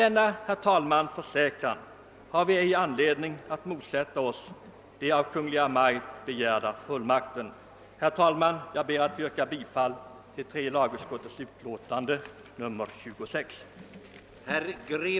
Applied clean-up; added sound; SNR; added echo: none; none; none; none.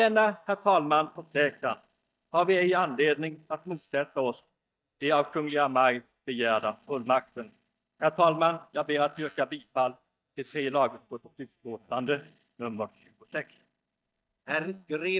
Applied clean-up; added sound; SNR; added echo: neural mask model DeepFilterNet 3.